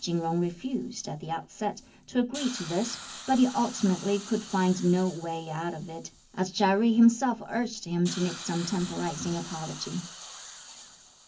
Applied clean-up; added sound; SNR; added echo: none; Hiss; 16 dB; reverberation time 0.3 s.